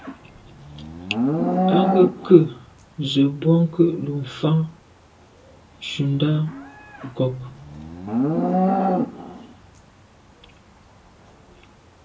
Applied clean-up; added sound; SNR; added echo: none; Livestock, farm animals, working animals; 3 dB; reverberation time 0.2 s.